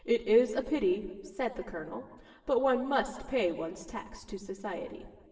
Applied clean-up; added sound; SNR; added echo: none; none; none; reverberation time 1.3 s.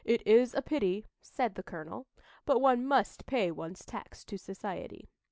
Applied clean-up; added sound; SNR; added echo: none; none; none; none.